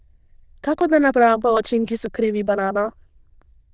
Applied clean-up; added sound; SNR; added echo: neural diffusion model UNIVERSE++.